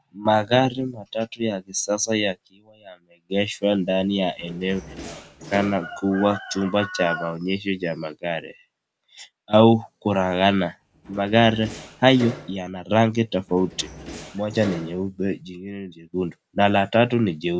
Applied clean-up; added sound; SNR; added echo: none; Door; 15 dB; none.